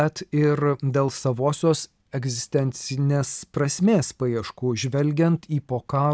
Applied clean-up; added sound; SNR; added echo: none; none; none; none.